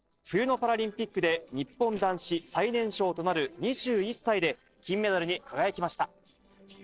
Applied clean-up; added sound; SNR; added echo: neural separator model SepFormer DNS4.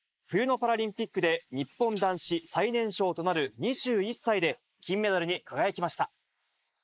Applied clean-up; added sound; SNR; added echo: neural mask model Resemble Enhance denoiser.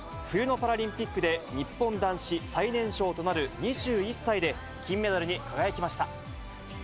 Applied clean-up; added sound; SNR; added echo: none; none; none; none.